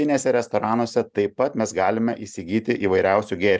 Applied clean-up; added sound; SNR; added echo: none; none; none; none.